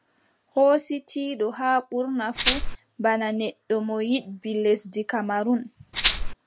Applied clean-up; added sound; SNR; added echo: none; Rattle (instrument); -2 dB; none.